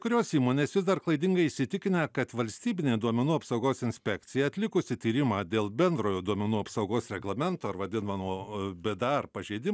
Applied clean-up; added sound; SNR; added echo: none; none; none; none.